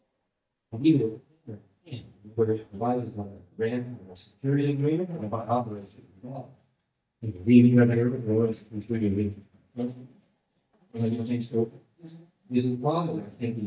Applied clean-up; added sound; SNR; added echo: neural mask model DeepFilterNet 3.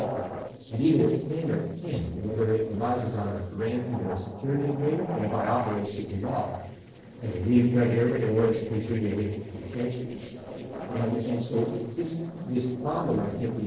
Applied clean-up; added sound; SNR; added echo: neural separator model SepFormer DNS4.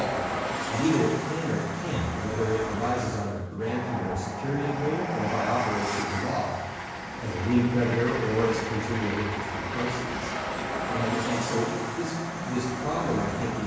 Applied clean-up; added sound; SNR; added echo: none; Train; 3 dB; reverberation time 1.0 s.